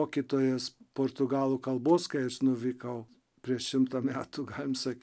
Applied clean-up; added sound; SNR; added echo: none; none; none; none.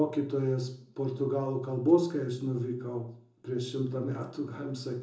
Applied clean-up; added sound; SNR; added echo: none; none; none; reverberation time 0.6 s.